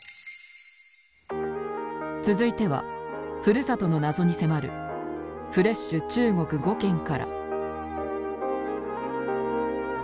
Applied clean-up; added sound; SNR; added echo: none; none; none; none.